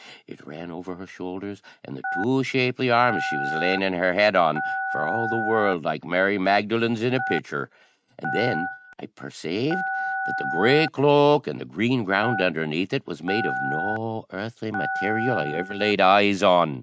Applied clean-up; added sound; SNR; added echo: neural mask model RNNoise.